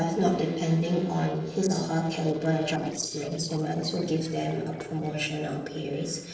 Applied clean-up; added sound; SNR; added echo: neural separator model SepFormer DNS4.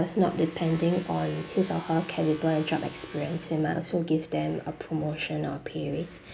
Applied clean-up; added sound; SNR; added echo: none; none; none; none.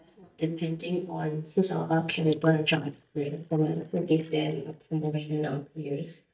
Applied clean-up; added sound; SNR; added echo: neural mask model DeepFilterNet 3.